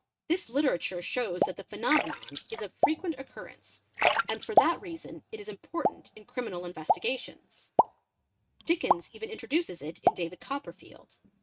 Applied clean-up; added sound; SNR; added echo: neural mask model RNNoise.